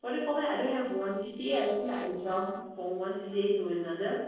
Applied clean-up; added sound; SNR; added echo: neural separator model SepFormer DNS4.